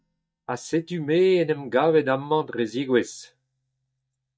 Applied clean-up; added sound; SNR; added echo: neural mask model DeepFilterNet 3.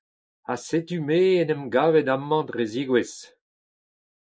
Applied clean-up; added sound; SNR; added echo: neural mask model Resemble Enhance denoiser.